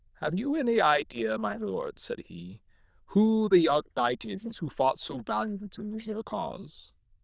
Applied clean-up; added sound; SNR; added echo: neural diffusion model UNIVERSE++.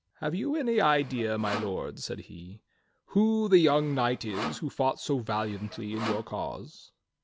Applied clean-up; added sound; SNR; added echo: none; Sawing; 12 dB; none.